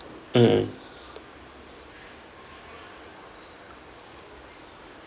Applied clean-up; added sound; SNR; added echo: none; none; none; none.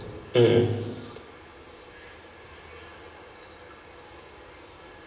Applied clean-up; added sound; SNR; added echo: none; none; none; reverberation time 1.2 s.